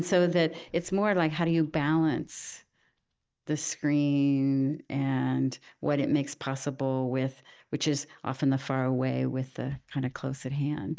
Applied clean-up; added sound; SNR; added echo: neural mask model DeepFilterNet 3.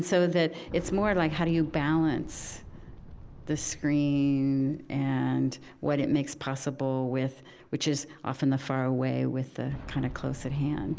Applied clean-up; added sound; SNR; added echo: none; Boom; 18 dB; none.